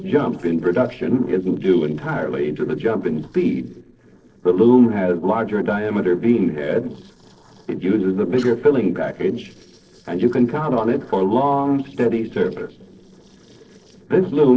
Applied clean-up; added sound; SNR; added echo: neural separator model SepFormer DNS4.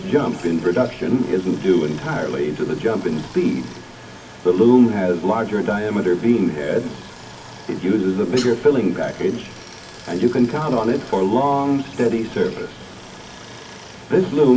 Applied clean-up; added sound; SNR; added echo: none; Stream; 20 dB; reverberation time 0.3 s.